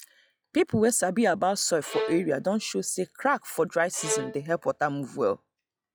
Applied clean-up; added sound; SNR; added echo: classical method log-MMSE.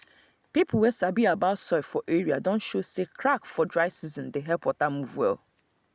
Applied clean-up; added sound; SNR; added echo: none; none; none; none.